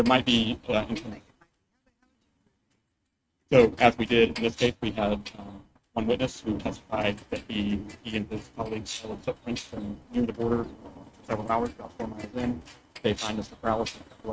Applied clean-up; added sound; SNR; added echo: neural mask model RNNoise.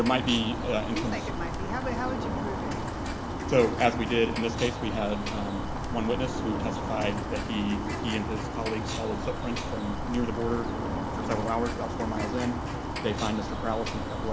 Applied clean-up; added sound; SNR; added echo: none; Bird; 1 dB; none.